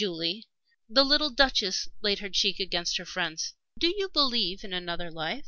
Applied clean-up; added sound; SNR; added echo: none; none; none; none.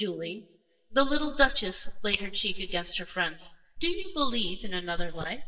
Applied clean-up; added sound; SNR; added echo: neural mask model DeepFilterNet 3.